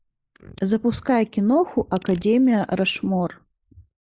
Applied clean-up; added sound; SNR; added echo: neural mask model Resemble Enhance denoiser.